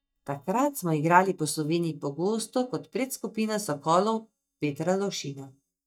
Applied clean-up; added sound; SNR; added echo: neural mask model DeepFilterNet 3.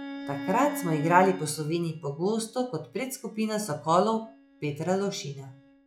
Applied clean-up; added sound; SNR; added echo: classical method log-MMSE.